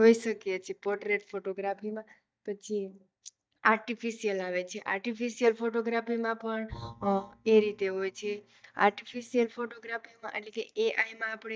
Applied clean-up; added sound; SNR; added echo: neural mask model DeepFilterNet 3.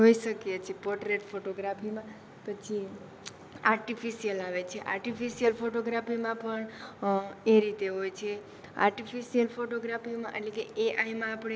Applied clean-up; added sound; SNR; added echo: none; none; none; none.